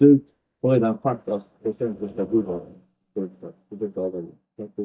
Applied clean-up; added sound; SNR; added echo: neural mask model DeepFilterNet 3.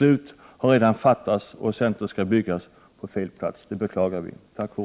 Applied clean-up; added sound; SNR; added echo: none; none; none; none.